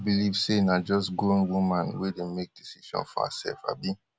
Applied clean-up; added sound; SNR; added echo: none; none; none; none.